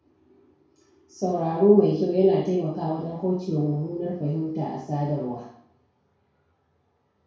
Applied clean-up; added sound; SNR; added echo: none; none; none; reverberation time 0.6 s.